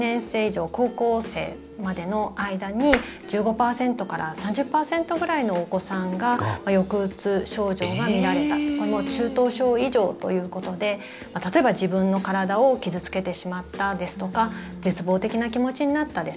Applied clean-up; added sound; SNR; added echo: none; Tap; 5 dB; none.